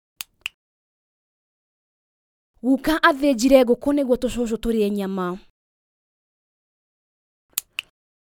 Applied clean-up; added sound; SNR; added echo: none; none; none; none.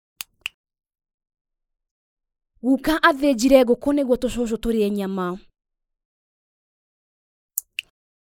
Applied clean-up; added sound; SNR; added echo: neural mask model Resemble Enhance denoiser.